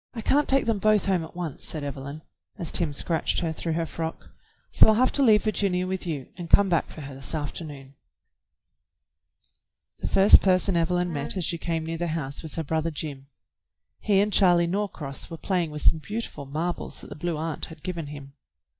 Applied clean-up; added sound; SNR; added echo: neural mask model DeepFilterNet 3.